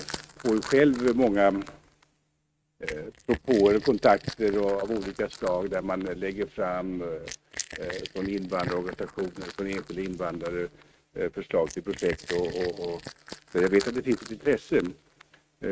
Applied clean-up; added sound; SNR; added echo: neural mask model RNNoise.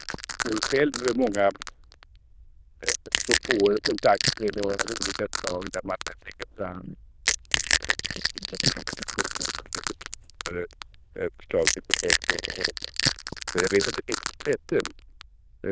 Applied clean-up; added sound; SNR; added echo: neural diffusion model UNIVERSE++.